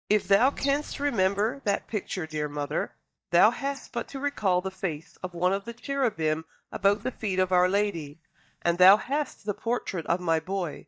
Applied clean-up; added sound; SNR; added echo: neural mask model DeepFilterNet 3.